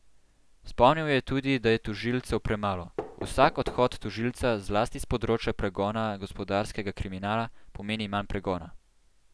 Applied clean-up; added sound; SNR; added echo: none; Knock; 15 dB; none.